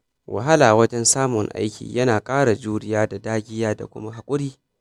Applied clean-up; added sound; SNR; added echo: none; none; none; none.